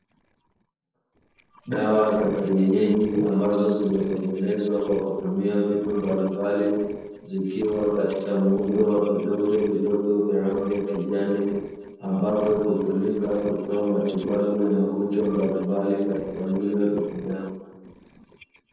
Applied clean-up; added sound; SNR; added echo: neural separator model SepFormer DNS4.